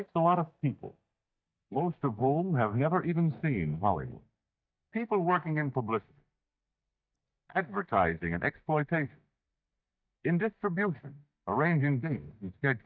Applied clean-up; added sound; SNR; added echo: neural mask model DeepFilterNet 3.